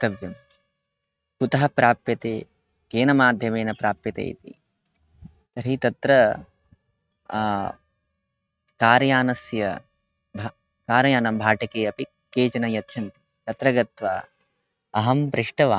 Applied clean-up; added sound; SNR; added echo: neural mask model RNNoise.